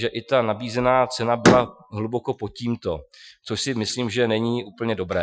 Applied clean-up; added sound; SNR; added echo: classical method Wiener filter.